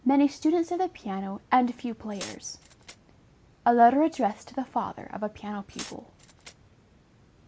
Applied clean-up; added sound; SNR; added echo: none; Glass; 18 dB; none.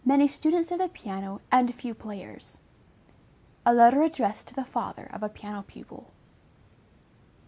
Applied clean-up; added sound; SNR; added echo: none; none; none; none.